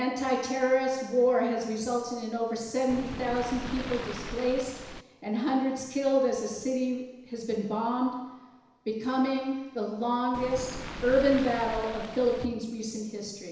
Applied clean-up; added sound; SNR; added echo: none; Waves, surf; 9 dB; reverberation time 1.0 s.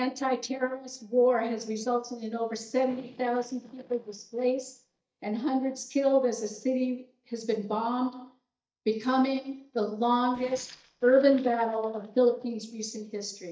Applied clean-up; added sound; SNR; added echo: neural mask model DeepFilterNet 3.